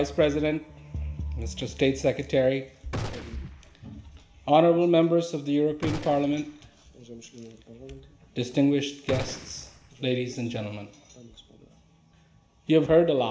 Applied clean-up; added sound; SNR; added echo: none; Gunshot, gunfire; 12 dB; reverberation time 0.6 s.